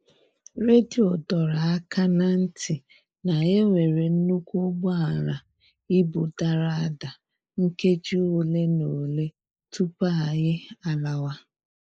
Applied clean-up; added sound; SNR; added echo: neural mask model Resemble Enhance denoiser.